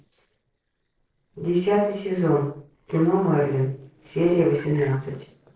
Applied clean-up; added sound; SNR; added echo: neural separator model SepFormer DNS4.